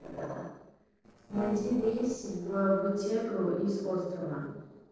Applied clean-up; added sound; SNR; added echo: neural separator model SepFormer DNS4.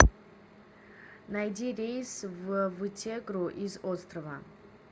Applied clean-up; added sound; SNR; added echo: none; none; none; none.